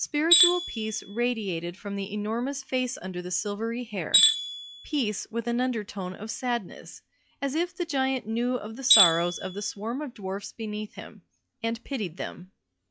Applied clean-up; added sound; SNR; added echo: classical method log-MMSE.